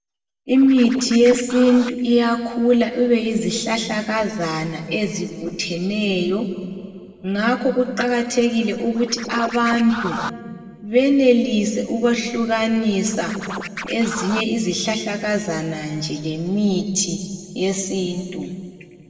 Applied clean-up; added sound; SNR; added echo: neural separator model SepFormer DNS4.